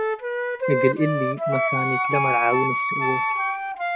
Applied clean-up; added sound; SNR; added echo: none; Wind instrument, woodwind instrument + Wind instrument, woodwind instrument; -3 dB; none.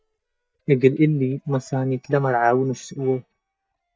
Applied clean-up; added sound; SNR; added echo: neural mask model DeepFilterNet 3.